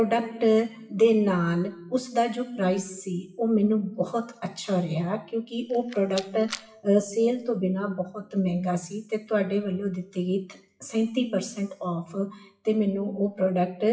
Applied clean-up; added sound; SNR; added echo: classical method WPE with log-MMSE.